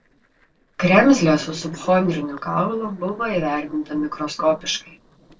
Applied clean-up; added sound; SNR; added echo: neural separator model SepFormer DNS4.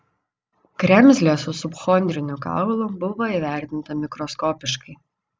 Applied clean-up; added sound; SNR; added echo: none; none; none; none.